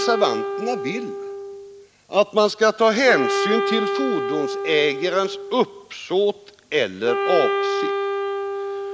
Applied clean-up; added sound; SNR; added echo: none; Wind instrument, woodwind instrument; 3 dB; none.